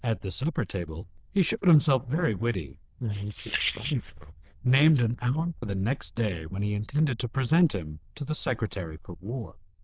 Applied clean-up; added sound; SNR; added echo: neural diffusion model UNIVERSE++.